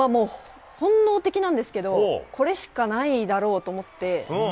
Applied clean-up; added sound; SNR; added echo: none; none; none; none.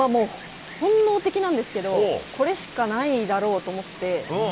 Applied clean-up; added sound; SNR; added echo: none; Wind; 17 dB; none.